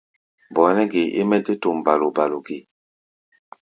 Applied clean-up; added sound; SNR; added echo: none; none; none; none.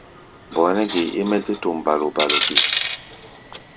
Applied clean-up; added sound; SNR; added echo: none; Coin (dropping); 3 dB; none.